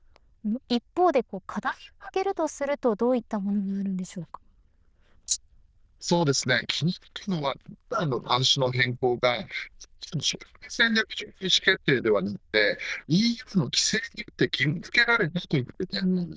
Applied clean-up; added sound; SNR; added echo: neural diffusion model UNIVERSE++.